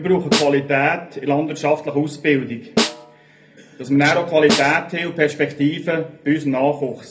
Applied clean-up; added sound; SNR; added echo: none; Snare drum; 6 dB; reverberation time 0.3 s.